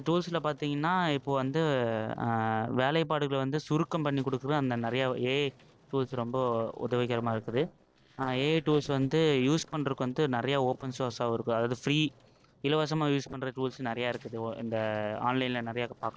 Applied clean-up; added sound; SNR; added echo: neural separator model SepFormer DNS4.